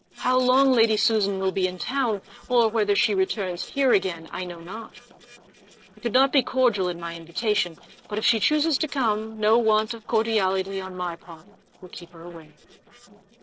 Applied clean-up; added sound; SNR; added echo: neural separator model SepFormer DNS4.